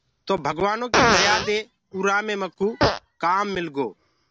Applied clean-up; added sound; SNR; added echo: none; Fart; 1 dB; none.